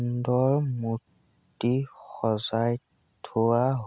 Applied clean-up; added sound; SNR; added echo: none; none; none; none.